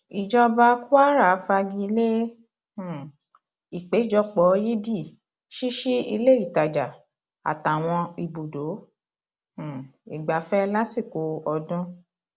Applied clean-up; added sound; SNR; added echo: none; none; none; none.